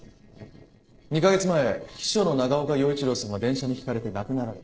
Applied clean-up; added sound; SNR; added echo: neural separator model SepFormer DNS4.